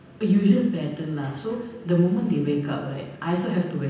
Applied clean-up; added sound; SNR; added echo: none; none; none; reverberation time 0.9 s.